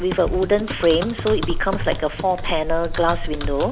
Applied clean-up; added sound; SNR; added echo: none; Typing; 4 dB; none.